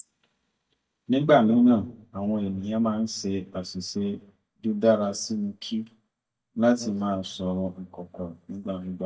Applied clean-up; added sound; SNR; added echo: neural mask model DeepFilterNet 3.